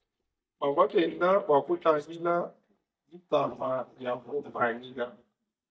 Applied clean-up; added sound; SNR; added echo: neural mask model DeepFilterNet 3.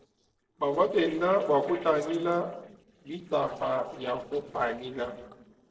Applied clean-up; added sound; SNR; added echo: neural separator model SepFormer DNS4.